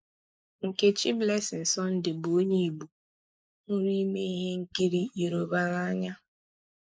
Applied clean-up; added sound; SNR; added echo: neural mask model Resemble Enhance denoiser.